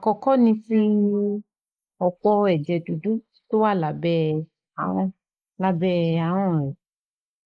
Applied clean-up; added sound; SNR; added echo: neural mask model Resemble Enhance denoiser.